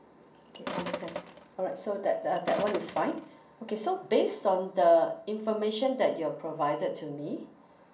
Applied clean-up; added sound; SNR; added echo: none; Sink (filling or washing); 10 dB; reverberation time 0.6 s.